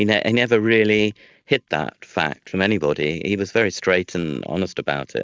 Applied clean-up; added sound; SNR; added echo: neural mask model DeepFilterNet 3.